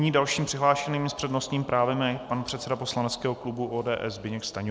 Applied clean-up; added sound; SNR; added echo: none; none; none; none.